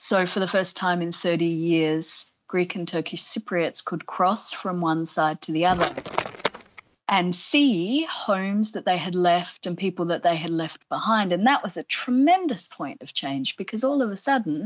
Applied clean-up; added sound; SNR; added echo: neural mask model RNNoise.